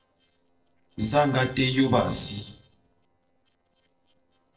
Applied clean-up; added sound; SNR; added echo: neural separator model SepFormer DNS4.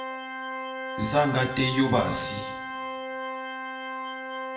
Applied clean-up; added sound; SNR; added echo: none; Organ; 5 dB; reverberation time 0.7 s.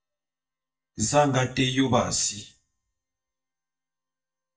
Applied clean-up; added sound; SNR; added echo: neural mask model DeepFilterNet 3.